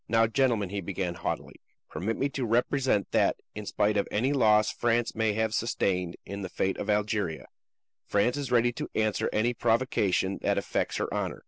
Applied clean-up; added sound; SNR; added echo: none; none; none; none.